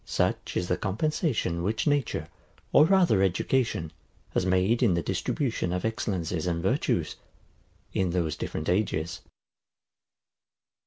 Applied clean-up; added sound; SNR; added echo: none; none; none; none.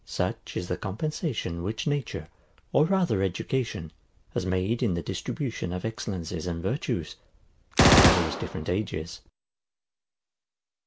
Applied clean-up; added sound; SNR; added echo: none; Gunshot, gunfire; -4 dB; none.